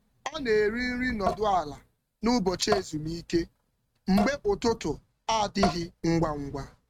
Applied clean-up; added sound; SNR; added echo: neural mask model RNNoise.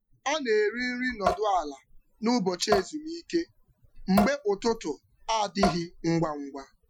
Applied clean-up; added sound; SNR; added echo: classical method Wiener filter.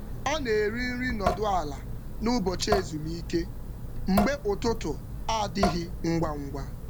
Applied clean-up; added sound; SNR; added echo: none; Drip / Sink (filling or washing) / Water tap, faucet; 3 dB; none.